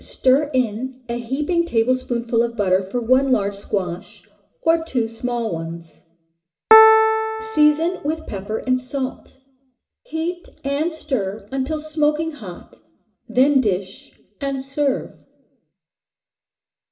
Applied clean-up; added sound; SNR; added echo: none; Piano; -4 dB; reverberation time 0.6 s.